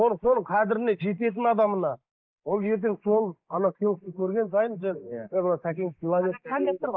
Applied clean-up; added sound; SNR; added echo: neural mask model Resemble Enhance denoiser.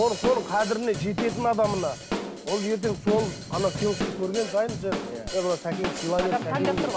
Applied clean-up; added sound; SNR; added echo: none; Drum / Drum kit; 6 dB; none.